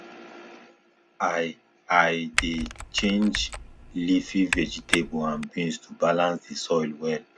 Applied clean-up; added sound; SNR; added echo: none; Typing; 6 dB; none.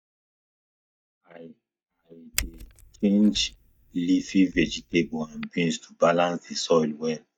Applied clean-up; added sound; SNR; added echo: neural mask model DeepFilterNet 3.